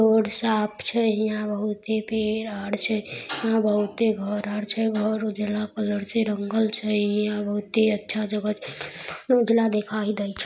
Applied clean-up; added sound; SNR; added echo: none; none; none; none.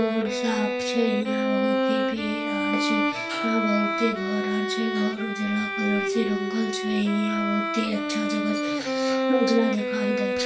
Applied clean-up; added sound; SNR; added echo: none; Bowed string instrument; 0 dB; reverberation time 0.2 s.